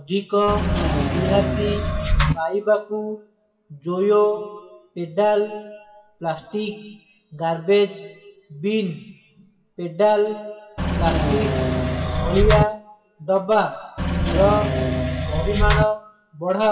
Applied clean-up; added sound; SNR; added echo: classical method WPE with log-MMSE.